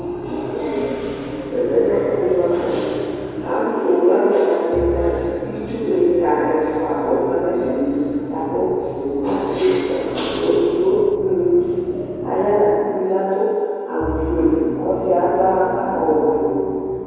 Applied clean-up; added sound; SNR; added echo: none; Musical instrument; 16 dB; reverberation time 2.2 s.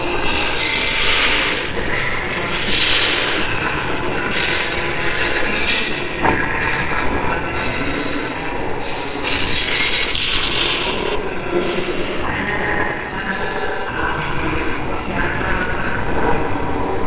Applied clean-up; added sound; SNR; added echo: neural separator model SepFormer WHAMR!.